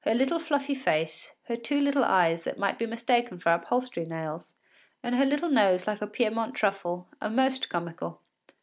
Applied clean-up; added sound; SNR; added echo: none; none; none; none.